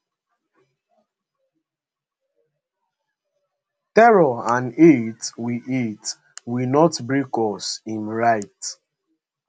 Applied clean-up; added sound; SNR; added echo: none; none; none; none.